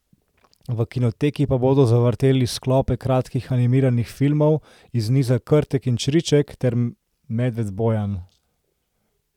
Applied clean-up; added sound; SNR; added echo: none; none; none; none.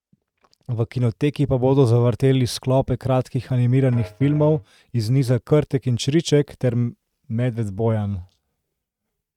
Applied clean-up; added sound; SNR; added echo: neural mask model RNNoise.